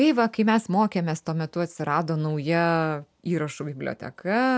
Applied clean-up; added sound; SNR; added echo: none; none; none; none.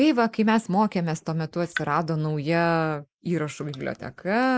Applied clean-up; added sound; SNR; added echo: neural mask model Resemble Enhance denoiser.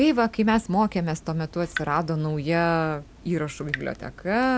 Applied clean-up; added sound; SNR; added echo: none; Drip / Water tap, faucet; 16 dB; none.